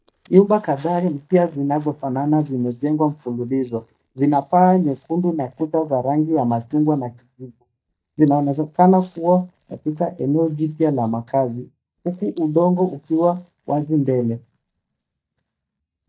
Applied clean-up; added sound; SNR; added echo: neural mask model DeepFilterNet 3.